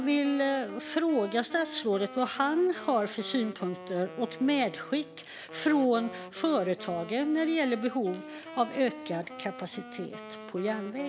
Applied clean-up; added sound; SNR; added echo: none; Wind instrument, woodwind instrument; 14 dB; none.